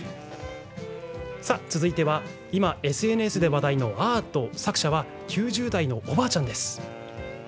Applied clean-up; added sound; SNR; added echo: none; Wind instrument, woodwind instrument + Piano; 17 dB; none.